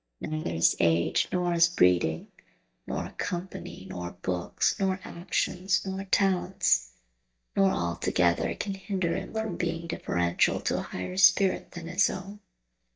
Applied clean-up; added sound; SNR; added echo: neural mask model DeepFilterNet 3.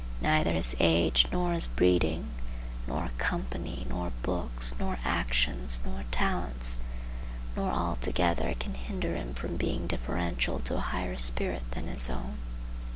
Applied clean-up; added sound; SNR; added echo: none; none; none; none.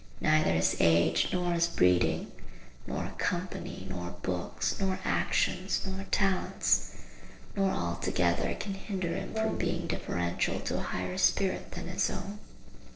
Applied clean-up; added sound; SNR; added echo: neural separator model SepFormer DNS4.